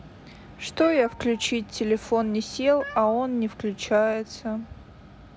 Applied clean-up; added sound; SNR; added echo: none; Cat; 20 dB; none.